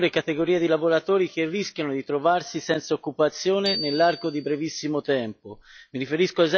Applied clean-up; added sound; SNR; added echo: classical method log-MMSE.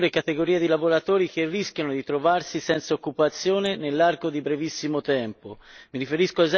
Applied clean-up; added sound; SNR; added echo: neural mask model Resemble Enhance denoiser.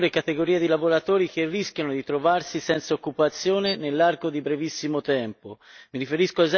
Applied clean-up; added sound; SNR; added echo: neural mask model DeepFilterNet 3.